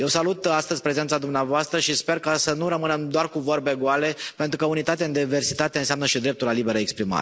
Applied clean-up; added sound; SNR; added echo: none; none; none; none.